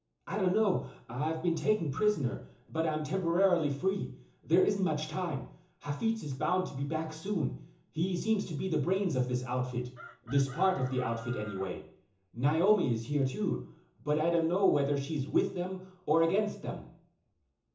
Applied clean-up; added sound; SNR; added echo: none; Chicken, rooster; 18 dB; reverberation time 0.7 s.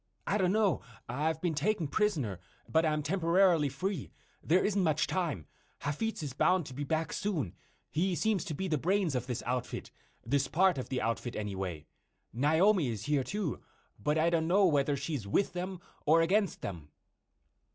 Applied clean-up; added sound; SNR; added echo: none; none; none; none.